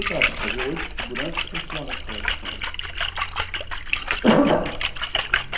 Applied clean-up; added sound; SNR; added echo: none; Splash, splatter; -1 dB; reverberation time 0.7 s.